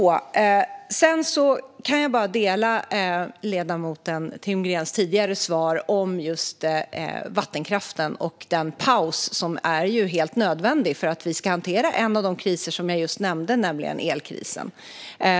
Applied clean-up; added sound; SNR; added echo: none; none; none; none.